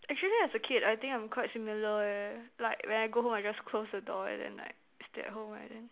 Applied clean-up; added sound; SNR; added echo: none; none; none; none.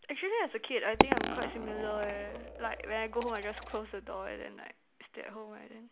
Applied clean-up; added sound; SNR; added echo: none; Coin (dropping); -2 dB; none.